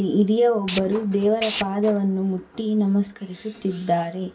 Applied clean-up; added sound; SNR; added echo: none; Tools; 12 dB; reverberation time 0.2 s.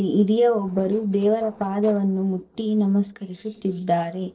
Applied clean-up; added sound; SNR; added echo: neural separator model SepFormer DNS4.